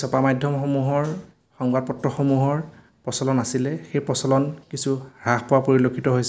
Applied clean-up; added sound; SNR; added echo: none; none; none; none.